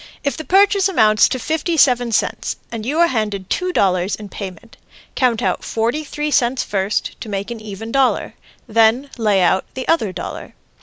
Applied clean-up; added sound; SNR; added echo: none; none; none; none.